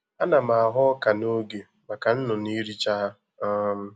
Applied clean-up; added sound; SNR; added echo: none; none; none; none.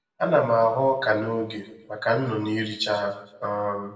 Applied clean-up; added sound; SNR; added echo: none; none; none; reverberation time 0.7 s.